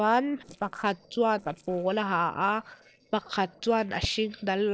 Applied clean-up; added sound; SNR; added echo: neural separator model SepFormer DNS4.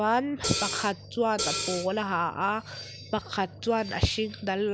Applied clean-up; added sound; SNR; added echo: none; Hi-hat; 2 dB; none.